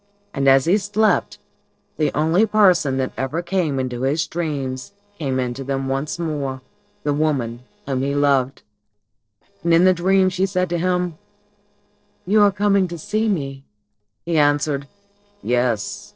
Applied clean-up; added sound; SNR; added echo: neural separator model SepFormer DNS4.